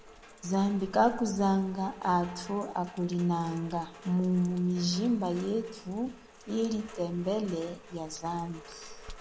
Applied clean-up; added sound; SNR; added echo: none; Rain; 18 dB; none.